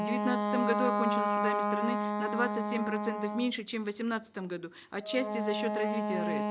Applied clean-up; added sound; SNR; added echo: none; Wind instrument, woodwind instrument; -2 dB; none.